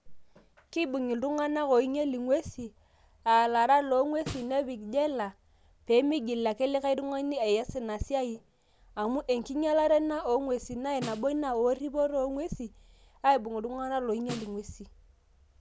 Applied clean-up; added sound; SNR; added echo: none; Snare drum; 16 dB; none.